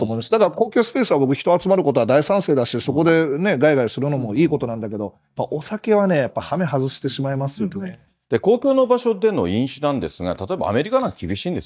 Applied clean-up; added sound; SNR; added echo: neural mask model DeepFilterNet 3.